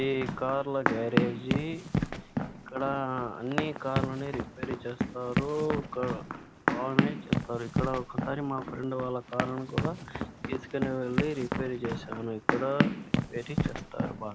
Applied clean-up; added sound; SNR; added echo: none; Run; -1 dB; none.